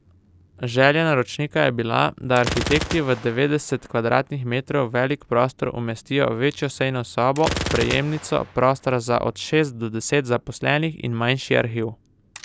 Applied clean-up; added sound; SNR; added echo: none; Gunshot, gunfire; 13 dB; none.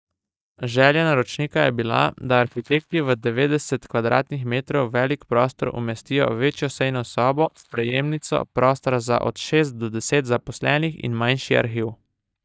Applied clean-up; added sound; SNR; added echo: neural mask model DeepFilterNet 3.